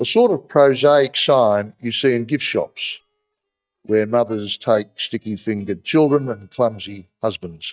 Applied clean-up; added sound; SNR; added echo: neural mask model DeepFilterNet 3.